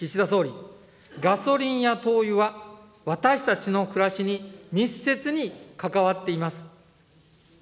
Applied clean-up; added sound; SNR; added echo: none; none; none; none.